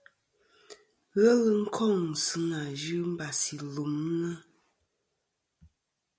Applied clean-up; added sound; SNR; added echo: none; none; none; none.